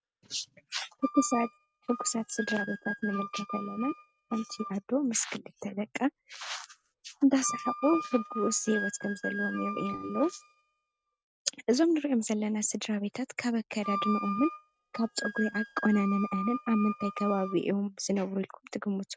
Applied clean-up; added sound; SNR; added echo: neural mask model RNNoise.